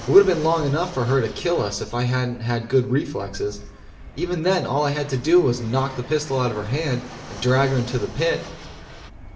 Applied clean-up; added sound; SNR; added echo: none; Fixed-wing aircraft, airplane; 16 dB; reverberation time 0.6 s.